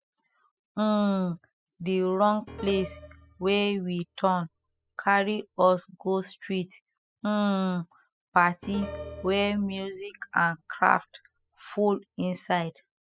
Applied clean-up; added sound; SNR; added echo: classical method spectral subtraction.